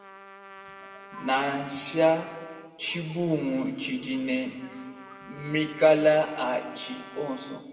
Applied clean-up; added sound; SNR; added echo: none; Trumpet; 20 dB; reverberation time 1.8 s.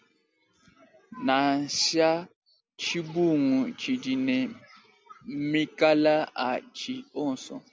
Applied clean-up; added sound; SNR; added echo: none; none; none; none.